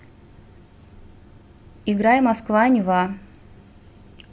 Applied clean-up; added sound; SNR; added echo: none; none; none; none.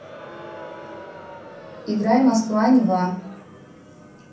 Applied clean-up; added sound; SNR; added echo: none; Crowd; 17 dB; reverberation time 0.6 s.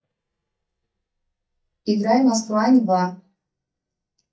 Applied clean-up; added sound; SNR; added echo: neural mask model DeepFilterNet 3.